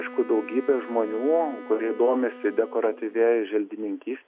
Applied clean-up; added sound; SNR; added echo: none; Wind instrument, woodwind instrument; 17 dB; none.